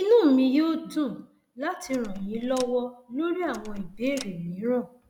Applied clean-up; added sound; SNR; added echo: none; Door; 14 dB; none.